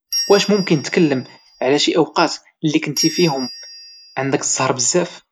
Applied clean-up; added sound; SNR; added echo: none; Bell; 11 dB; none.